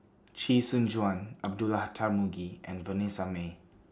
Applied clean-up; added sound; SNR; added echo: none; none; none; none.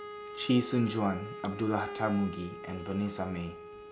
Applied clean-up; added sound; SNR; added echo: none; Wind instrument, woodwind instrument; 11 dB; none.